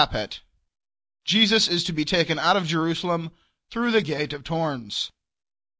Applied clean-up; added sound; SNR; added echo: none; none; none; none.